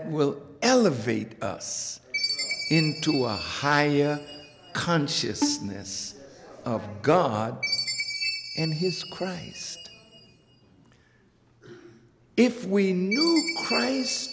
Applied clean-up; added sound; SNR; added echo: none; Chime + Bowed string instrument; 8 dB; none.